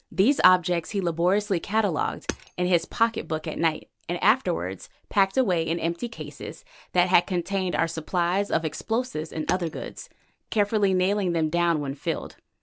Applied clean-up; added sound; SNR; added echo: none; Hammer; 17 dB; none.